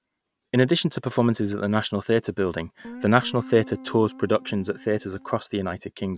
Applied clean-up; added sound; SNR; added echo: none; Guitar; 18 dB; none.